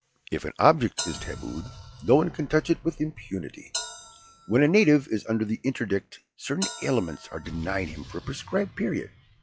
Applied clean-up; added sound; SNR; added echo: classical method log-MMSE.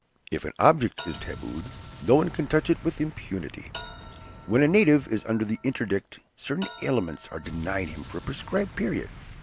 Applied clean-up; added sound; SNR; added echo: none; Bell + Explosion; 14 dB; none.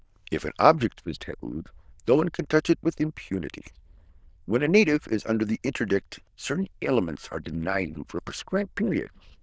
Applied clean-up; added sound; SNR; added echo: neural diffusion model UNIVERSE++.